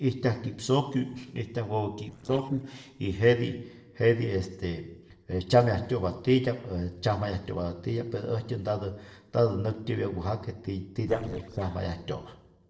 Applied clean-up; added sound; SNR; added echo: neural separator model SepFormer DNS4.